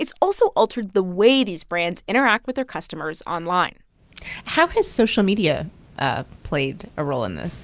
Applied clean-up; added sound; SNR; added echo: none; none; none; none.